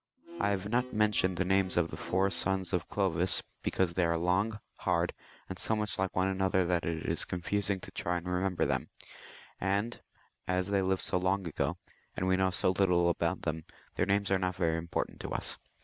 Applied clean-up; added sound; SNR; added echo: none; Bowed string instrument; 16 dB; none.